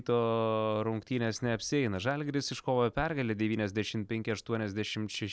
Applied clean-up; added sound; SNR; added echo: none; none; none; none.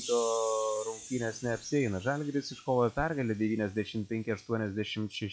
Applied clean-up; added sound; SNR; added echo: classical method log-MMSE.